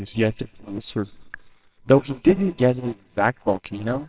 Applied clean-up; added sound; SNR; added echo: neural separator model SepFormer WHAMR!.